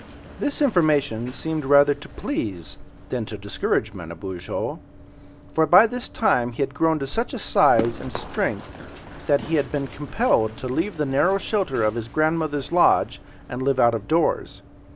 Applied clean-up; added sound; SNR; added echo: none; Run; 16 dB; none.